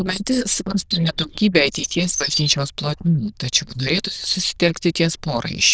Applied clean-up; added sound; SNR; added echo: neural diffusion model UNIVERSE++.